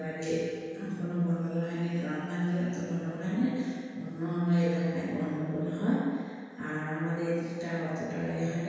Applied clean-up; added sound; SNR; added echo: none; none; none; reverberation time 1.9 s.